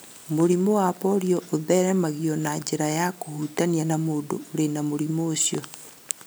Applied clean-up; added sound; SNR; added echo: none; none; none; none.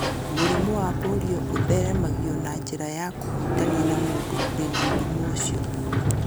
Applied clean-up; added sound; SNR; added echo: none; Sliding door; -4 dB; none.